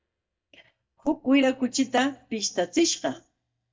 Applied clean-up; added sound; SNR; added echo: neural mask model DeepFilterNet 3.